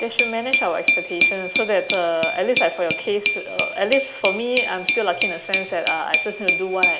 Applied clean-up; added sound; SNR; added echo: none; Glass; 0 dB; none.